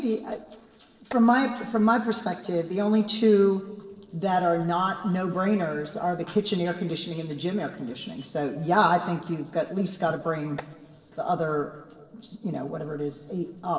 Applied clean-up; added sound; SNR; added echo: neural separator model SepFormer DNS4.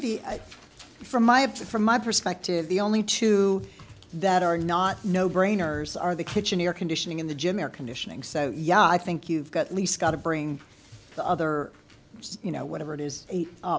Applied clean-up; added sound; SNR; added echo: none; none; none; none.